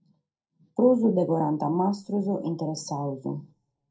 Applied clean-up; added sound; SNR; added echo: none; none; none; reverberation time 0.2 s.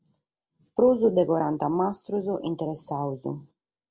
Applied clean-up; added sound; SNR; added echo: none; none; none; none.